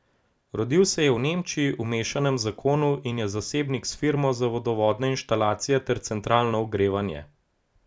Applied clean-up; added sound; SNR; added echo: none; none; none; none.